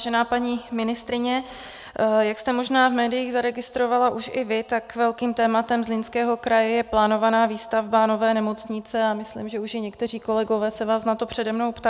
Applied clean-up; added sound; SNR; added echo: none; none; none; none.